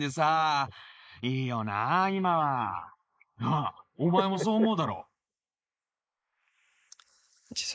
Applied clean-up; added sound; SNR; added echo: neural mask model Resemble Enhance denoiser.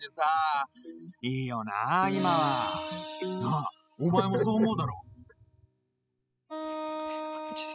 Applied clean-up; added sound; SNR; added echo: classical method spectral subtraction.